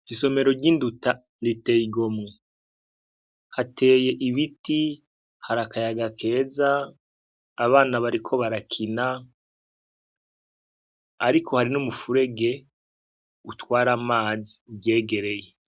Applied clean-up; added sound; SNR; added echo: none; none; none; none.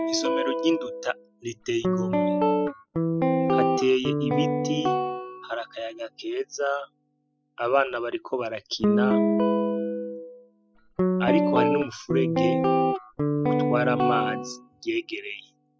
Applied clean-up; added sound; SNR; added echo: classical method spectral subtraction.